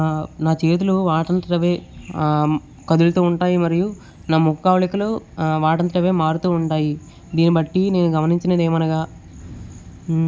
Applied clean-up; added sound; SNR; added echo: none; none; none; none.